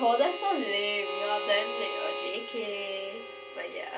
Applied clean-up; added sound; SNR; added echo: none; Harmonica; 6 dB; reverberation time 0.3 s.